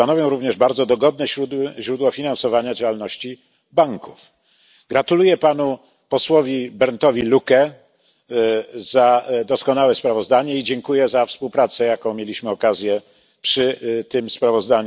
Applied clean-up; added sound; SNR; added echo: none; none; none; none.